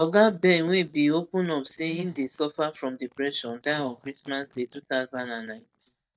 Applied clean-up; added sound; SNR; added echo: neural mask model DeepFilterNet 3.